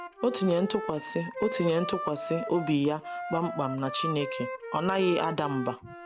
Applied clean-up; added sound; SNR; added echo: none; Wind instrument, woodwind instrument; 8 dB; none.